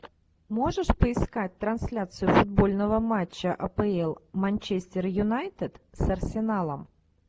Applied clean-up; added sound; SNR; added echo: none; none; none; none.